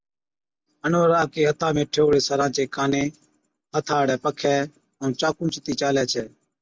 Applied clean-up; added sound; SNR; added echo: none; none; none; none.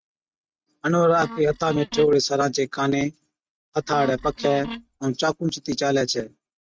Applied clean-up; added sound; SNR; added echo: neural mask model RNNoise.